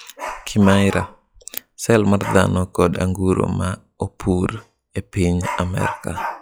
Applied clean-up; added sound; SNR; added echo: classical method log-MMSE.